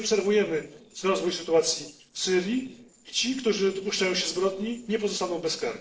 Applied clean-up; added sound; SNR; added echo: neural separator model SepFormer DNS4.